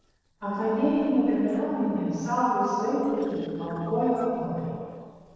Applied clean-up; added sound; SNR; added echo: neural separator model SepFormer DNS4.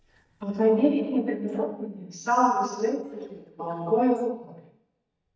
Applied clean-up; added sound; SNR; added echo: neural mask model DeepFilterNet 3.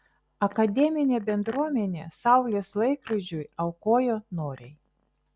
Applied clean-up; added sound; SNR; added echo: none; none; none; none.